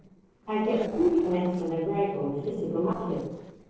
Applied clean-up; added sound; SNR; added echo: neural separator model SepFormer DNS4.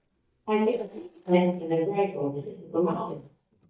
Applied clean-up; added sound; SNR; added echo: neural mask model DeepFilterNet 3.